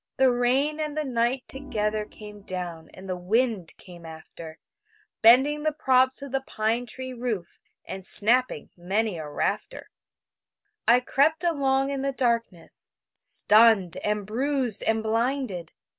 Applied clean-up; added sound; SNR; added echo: none; Organ; 18 dB; none.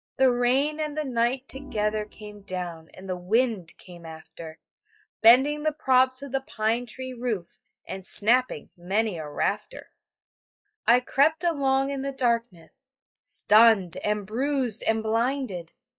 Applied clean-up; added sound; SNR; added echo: classical method log-MMSE.